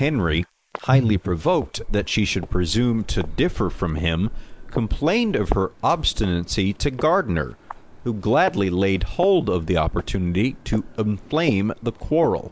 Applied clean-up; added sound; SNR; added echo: neural mask model Resemble Enhance denoiser.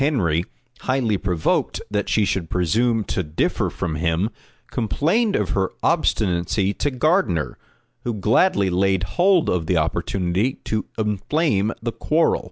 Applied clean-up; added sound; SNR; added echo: none; none; none; none.